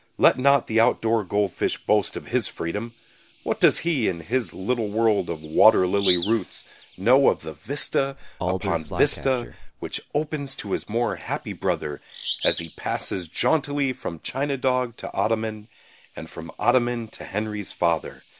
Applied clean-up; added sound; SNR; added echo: none; Bird vocalization, bird call, bird song; 12 dB; none.